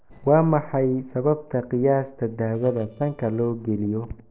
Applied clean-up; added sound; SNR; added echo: neural separator model SepFormer DNS4.